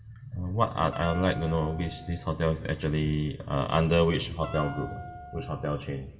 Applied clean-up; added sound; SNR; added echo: none; Wind instrument, woodwind instrument; 16 dB; reverberation time 2.2 s.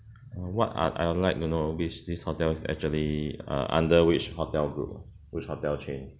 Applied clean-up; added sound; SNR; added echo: none; none; none; none.